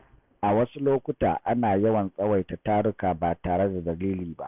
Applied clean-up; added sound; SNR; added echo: none; none; none; none.